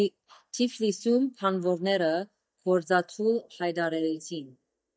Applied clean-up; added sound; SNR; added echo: neural mask model DeepFilterNet 3.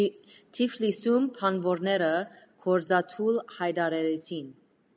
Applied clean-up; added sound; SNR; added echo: none; none; none; none.